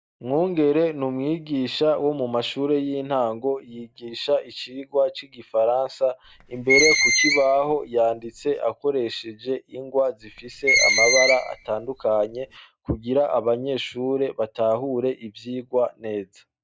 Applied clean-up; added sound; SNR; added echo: none; Screech; -1 dB; none.